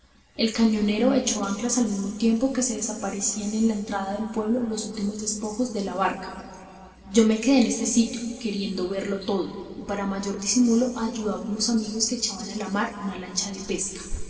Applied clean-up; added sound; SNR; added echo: none; none; none; reverberation time 2.4 s.